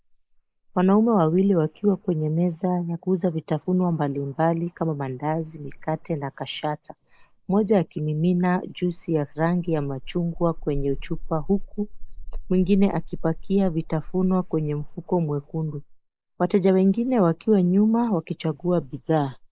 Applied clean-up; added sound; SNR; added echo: neural mask model Resemble Enhance denoiser.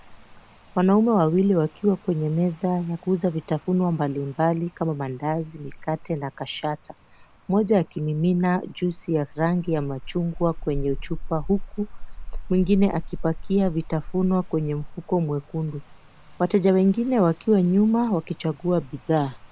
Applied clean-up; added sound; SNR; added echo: none; Rain; 12 dB; none.